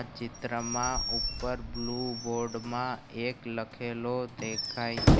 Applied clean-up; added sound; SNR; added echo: none; Squeak / Slam / Wood; -2 dB; none.